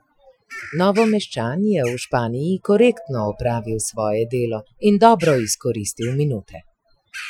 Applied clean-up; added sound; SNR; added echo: classical method Wiener filter.